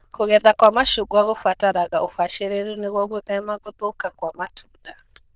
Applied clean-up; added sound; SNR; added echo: neural diffusion model UNIVERSE++.